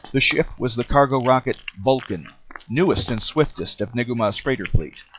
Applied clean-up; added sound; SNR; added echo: classical method log-MMSE.